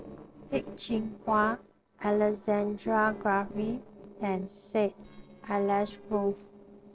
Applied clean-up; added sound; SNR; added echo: neural separator model SepFormer DNS4.